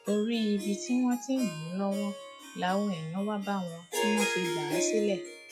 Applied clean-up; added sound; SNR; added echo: classical method log-MMSE.